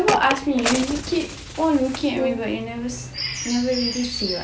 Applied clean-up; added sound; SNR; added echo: none; Brass instrument + Bird; 6 dB; none.